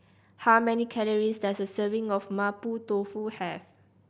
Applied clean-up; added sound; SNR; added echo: none; none; none; none.